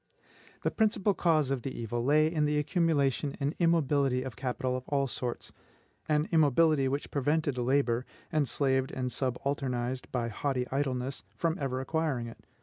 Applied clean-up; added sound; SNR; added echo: none; none; none; none.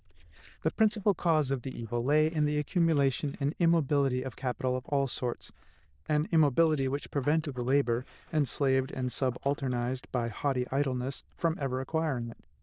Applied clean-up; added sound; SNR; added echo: neural diffusion model UNIVERSE++.